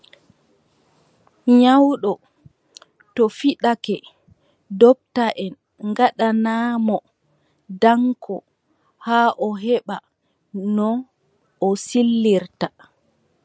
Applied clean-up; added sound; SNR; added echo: none; none; none; none.